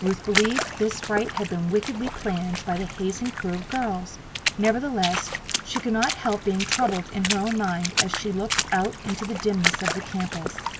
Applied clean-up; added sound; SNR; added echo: none; Water / Splash, splatter; 4 dB; none.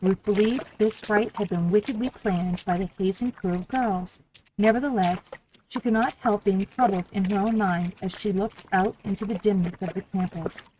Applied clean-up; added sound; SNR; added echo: neural mask model RNNoise.